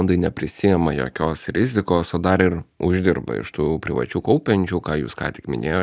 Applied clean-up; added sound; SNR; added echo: none; none; none; none.